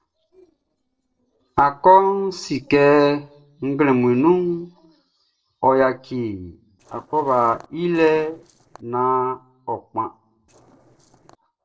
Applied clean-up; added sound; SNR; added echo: neural separator model SepFormer DNS4.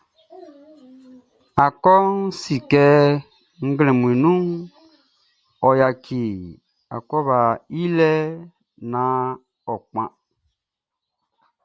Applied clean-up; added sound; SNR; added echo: none; none; none; none.